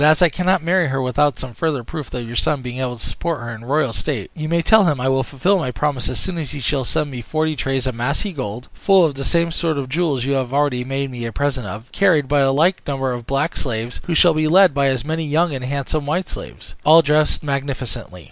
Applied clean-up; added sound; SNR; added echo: none; none; none; none.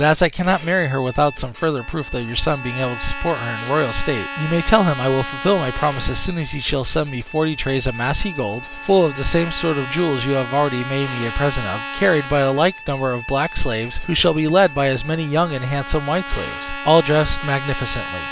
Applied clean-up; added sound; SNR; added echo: none; Trumpet + Bowed string instrument; 12 dB; none.